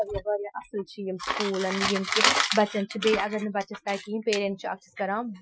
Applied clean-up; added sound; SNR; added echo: classical method Wiener filter.